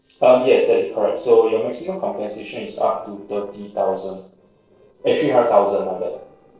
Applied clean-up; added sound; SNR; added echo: neural separator model SepFormer DNS4.